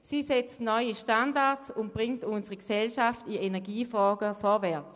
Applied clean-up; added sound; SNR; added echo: none; none; none; none.